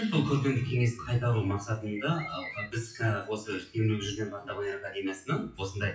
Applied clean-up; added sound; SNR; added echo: classical method WPE with log-MMSE.